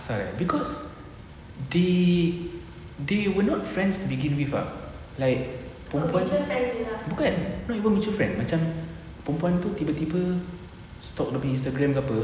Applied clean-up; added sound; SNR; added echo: none; none; none; none.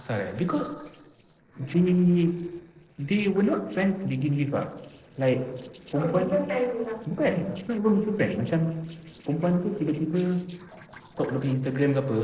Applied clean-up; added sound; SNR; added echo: neural separator model SepFormer DNS4.